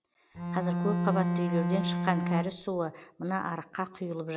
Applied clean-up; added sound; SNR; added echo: none; Bowed string instrument; -4 dB; none.